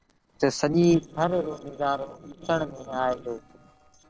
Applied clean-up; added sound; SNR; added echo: neural separator model SepFormer DNS4.